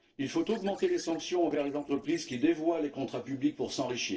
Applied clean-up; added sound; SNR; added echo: neural separator model SepFormer DNS4.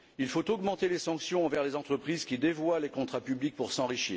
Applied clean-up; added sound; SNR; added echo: none; none; none; none.